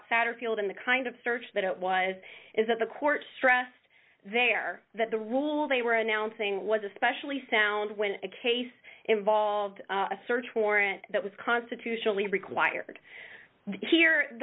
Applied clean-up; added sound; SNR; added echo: none; none; none; none.